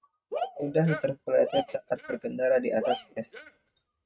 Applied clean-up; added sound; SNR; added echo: neural mask model RNNoise.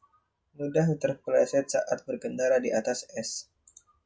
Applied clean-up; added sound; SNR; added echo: none; none; none; none.